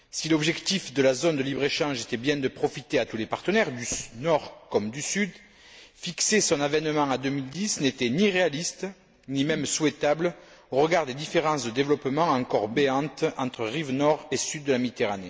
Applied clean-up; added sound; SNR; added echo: none; Whoosh, swoosh, swish; 20 dB; none.